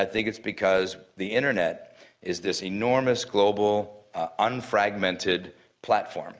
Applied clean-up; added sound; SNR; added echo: none; none; none; none.